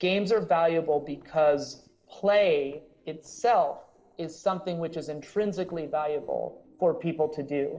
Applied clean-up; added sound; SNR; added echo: neural separator model SepFormer DNS4.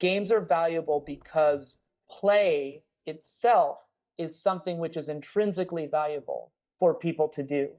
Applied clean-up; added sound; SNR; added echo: neural mask model DeepFilterNet 3.